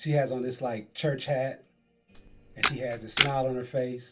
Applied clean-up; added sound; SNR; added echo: none; Camera; 0 dB; reverberation time 0.2 s.